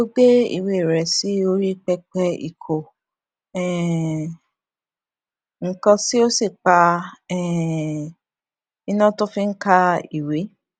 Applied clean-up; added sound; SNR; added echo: none; none; none; none.